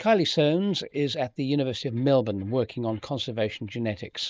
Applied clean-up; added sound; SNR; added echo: neural mask model Resemble Enhance denoiser.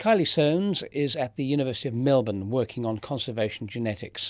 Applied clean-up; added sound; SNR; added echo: none; none; none; none.